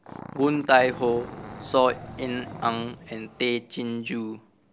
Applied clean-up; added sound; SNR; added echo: none; Wild animals + Growling; 15 dB; none.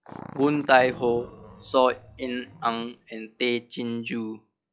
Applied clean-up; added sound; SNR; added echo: classical method log-MMSE.